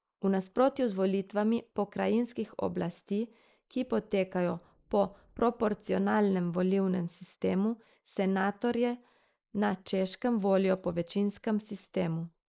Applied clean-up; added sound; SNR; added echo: neural mask model Resemble Enhance denoiser.